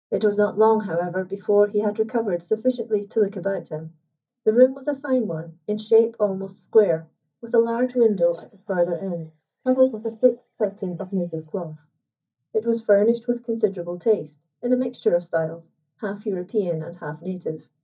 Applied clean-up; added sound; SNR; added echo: neural mask model DeepFilterNet 3.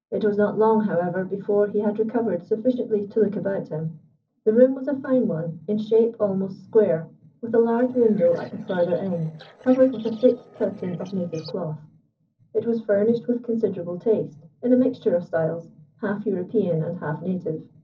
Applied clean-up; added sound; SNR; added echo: neural separator model SepFormer DNS4.